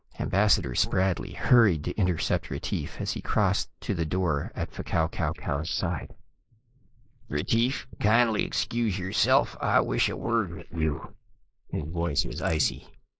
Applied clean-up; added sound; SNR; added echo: neural mask model Resemble Enhance denoiser.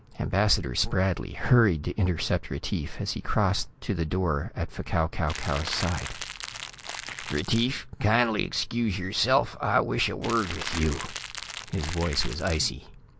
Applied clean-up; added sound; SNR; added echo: none; Crackle; 10 dB; none.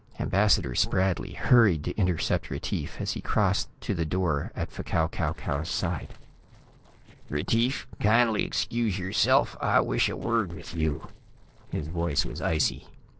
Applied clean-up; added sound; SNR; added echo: neural separator model SepFormer DNS4.